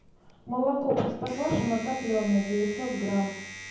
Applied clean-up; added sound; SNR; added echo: none; Domestic sounds, home sounds; 15 dB; reverberation time 0.9 s.